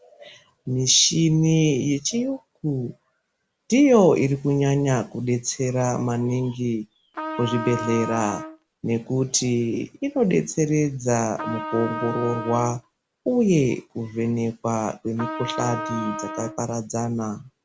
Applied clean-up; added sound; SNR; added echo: none; Trumpet; 9 dB; none.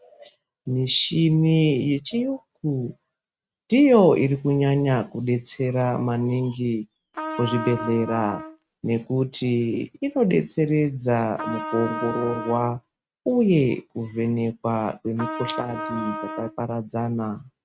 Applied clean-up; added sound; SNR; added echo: neural mask model RNNoise.